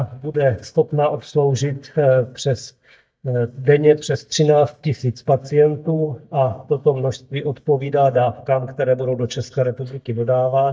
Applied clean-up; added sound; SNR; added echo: neural mask model DeepFilterNet 3.